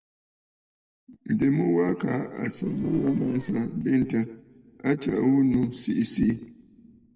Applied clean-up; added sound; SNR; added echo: neural separator model SepFormer DNS4.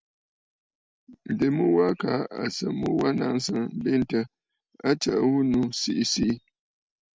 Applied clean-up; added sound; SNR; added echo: none; none; none; none.